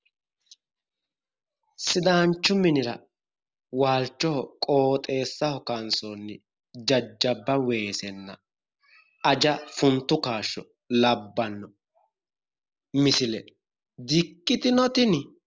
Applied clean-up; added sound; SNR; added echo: none; none; none; none.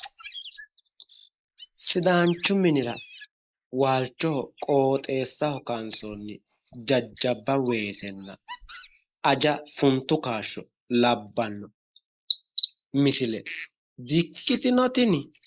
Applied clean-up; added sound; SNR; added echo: neural mask model Resemble Enhance denoiser.